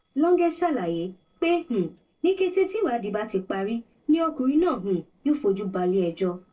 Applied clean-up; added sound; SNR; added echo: neural separator model SepFormer DNS4.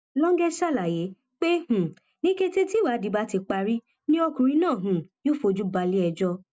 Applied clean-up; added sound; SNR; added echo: none; none; none; none.